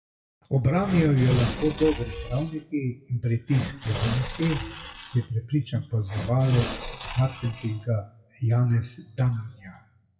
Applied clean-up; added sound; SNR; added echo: classical method WPE with log-MMSE.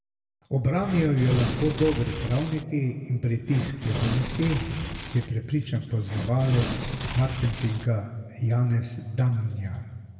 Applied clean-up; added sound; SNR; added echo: none; Tearing; 6 dB; reverberation time 1.7 s.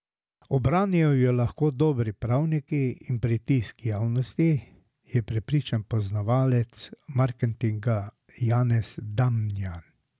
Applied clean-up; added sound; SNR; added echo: none; none; none; none.